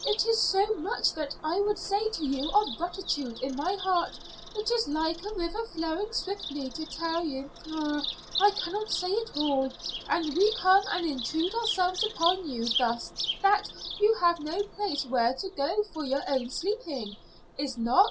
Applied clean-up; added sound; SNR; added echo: none; Bird vocalization, bird call, bird song; 10 dB; none.